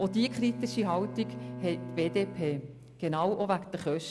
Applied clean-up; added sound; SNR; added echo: none; Bowed string instrument; 12 dB; none.